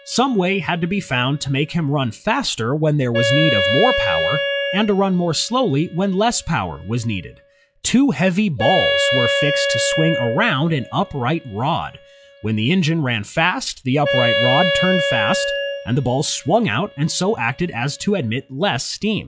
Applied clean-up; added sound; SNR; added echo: classical method log-MMSE.